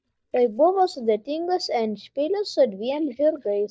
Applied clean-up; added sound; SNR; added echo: neural mask model DeepFilterNet 3.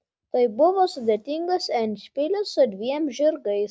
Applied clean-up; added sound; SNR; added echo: none; none; none; none.